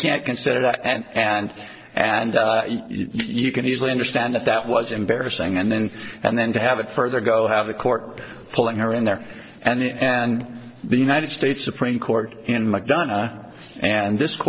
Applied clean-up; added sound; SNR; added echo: neural separator model SepFormer DNS4.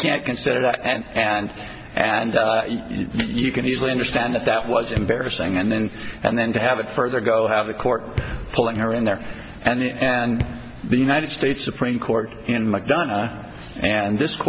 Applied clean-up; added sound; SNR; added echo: none; Raindrop / Drip; 11 dB; none.